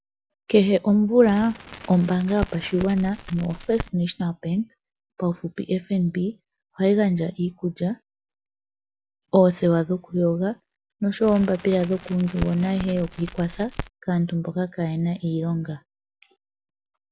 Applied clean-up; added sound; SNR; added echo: none; Crackle; 13 dB; none.